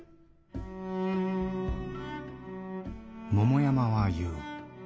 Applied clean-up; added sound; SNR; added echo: none; none; none; none.